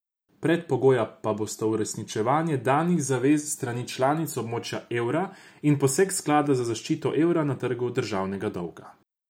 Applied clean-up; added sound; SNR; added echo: none; none; none; none.